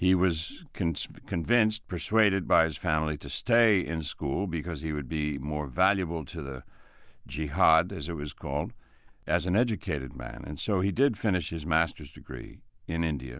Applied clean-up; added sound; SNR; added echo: none; none; none; none.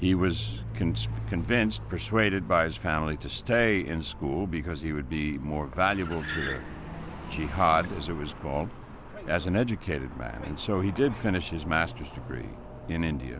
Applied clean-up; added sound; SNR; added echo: none; Car; 10 dB; none.